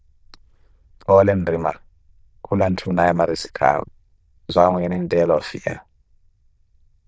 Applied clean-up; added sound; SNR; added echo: neural diffusion model UNIVERSE++.